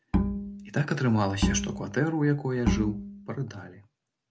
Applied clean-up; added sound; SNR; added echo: none; Bowed string instrument; 2 dB; none.